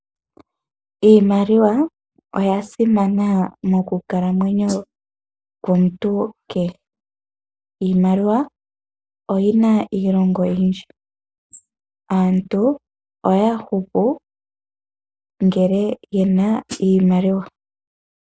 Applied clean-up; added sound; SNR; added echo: neural mask model Resemble Enhance denoiser.